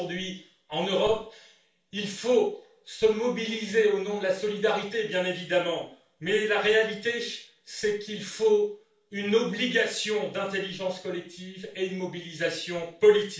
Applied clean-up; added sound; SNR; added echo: none; none; none; reverberation time 0.3 s.